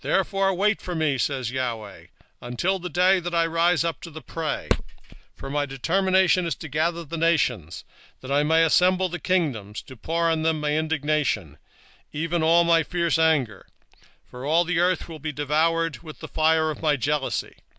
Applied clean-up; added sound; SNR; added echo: none; none; none; none.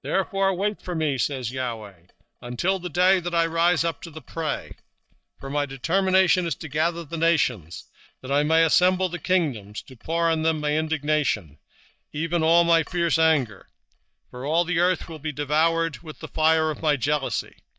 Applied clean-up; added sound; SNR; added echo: neural mask model DeepFilterNet 3.